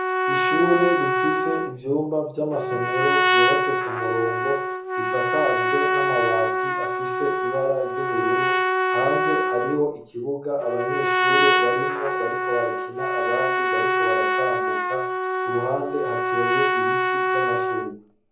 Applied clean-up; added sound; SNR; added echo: none; Trumpet; -4 dB; reverberation time 0.8 s.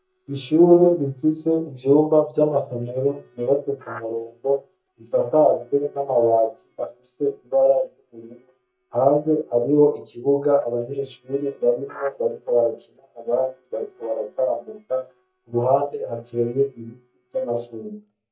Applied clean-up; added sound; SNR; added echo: neural mask model DeepFilterNet 3.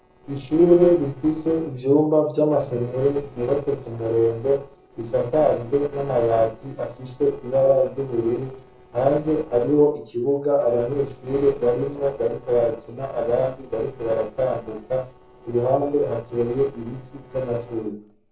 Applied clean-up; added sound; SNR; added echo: neural separator model SepFormer DNS4.